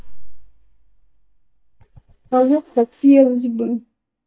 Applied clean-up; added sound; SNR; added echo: neural mask model DeepFilterNet 3.